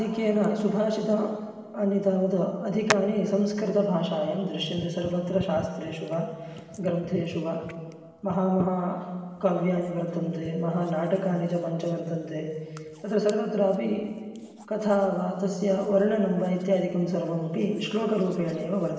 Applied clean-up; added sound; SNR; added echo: none; Hands; 17 dB; reverberation time 1.6 s.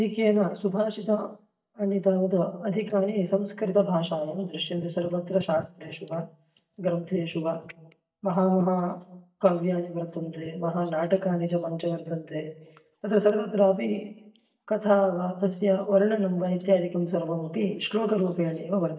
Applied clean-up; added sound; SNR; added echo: neural mask model DeepFilterNet 3.